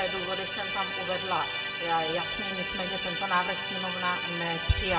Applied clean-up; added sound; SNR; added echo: none; Musical instrument; 2 dB; reverberation time 0.9 s.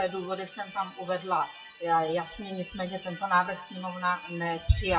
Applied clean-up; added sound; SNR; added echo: classical method WPE with log-MMSE.